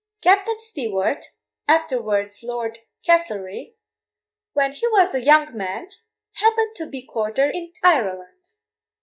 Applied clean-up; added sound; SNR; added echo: neural mask model DeepFilterNet 3.